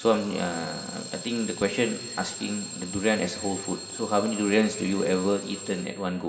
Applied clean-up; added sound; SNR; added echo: none; Alarm / Clock; 11 dB; reverberation time 2.1 s.